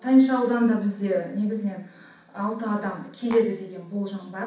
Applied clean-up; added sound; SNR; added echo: none; Tap; 16 dB; reverberation time 0.6 s.